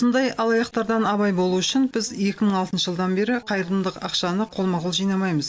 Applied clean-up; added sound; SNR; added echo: none; none; none; none.